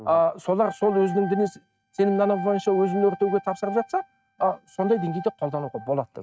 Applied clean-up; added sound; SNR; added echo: neural mask model RNNoise.